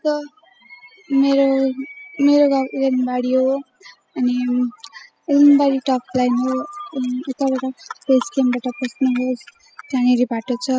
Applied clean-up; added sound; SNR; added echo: classical method spectral subtraction.